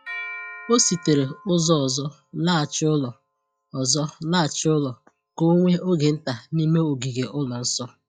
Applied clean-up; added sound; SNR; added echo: classical method log-MMSE.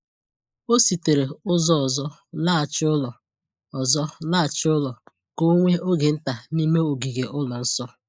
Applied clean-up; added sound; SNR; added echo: neural mask model Resemble Enhance denoiser.